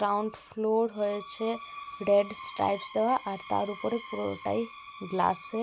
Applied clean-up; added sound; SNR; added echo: none; Screech; 16 dB; none.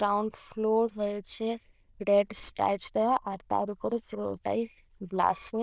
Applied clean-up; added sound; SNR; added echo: neural diffusion model UNIVERSE++.